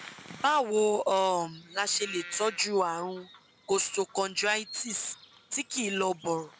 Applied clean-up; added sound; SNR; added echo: none; Bird vocalization, bird call, bird song; 20 dB; none.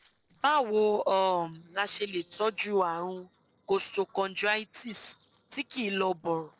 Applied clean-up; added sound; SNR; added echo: neural separator model SepFormer DNS4.